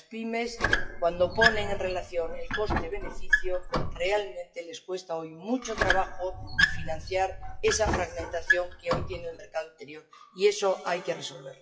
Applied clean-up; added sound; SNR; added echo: classical method WPE with log-MMSE.